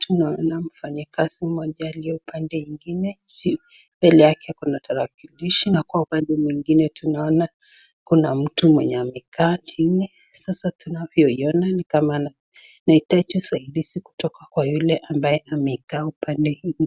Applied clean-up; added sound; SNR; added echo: none; none; none; none.